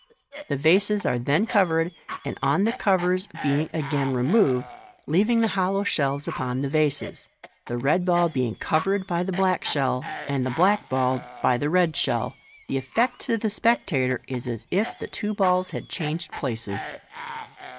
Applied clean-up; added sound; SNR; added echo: none; Cough; 15 dB; none.